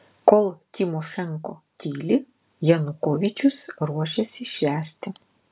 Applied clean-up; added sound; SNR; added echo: none; none; none; none.